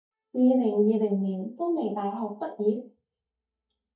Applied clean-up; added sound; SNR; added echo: neural mask model DeepFilterNet 3.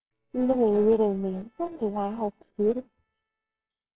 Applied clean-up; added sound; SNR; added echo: neural separator model SepFormer WHAMR!.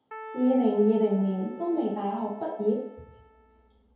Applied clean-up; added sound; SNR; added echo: none; Keyboard (musical); 19 dB; reverberation time 0.8 s.